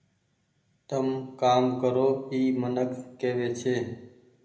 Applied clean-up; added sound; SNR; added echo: none; none; none; reverberation time 0.7 s.